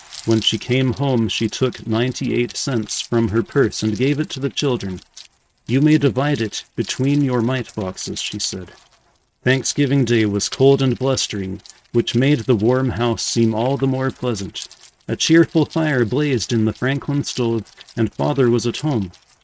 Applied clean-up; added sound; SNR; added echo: neural mask model RNNoise.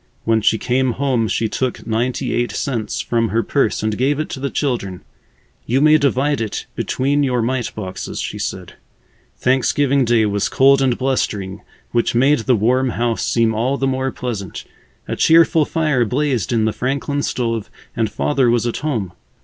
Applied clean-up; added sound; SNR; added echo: none; none; none; none.